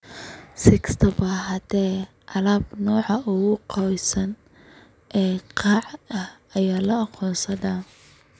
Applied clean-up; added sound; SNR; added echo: none; none; none; none.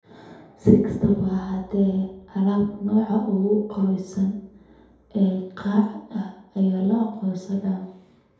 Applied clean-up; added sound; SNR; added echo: none; none; none; reverberation time 0.8 s.